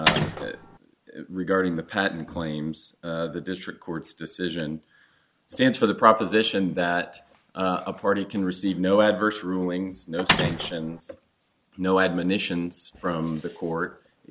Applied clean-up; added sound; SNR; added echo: none; Mechanisms; -1 dB; none.